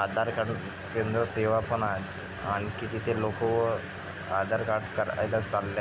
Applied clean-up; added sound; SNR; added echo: none; none; none; none.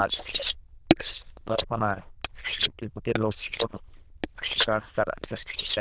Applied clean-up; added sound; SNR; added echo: neural diffusion model UNIVERSE++.